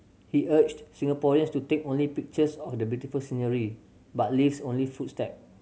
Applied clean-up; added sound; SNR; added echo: none; none; none; none.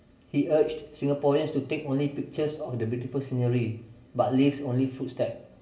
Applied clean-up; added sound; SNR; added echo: none; none; none; reverberation time 0.7 s.